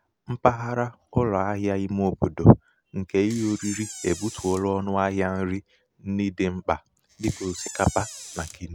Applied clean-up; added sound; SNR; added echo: none; Door; 15 dB; none.